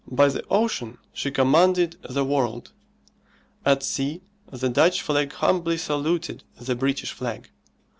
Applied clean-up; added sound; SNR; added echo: none; none; none; none.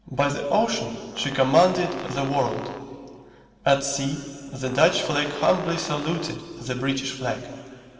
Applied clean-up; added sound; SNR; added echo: none; Brass instrument; 14 dB; reverberation time 2.3 s.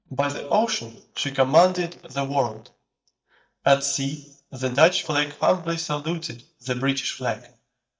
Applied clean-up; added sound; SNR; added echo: neural mask model DeepFilterNet 3.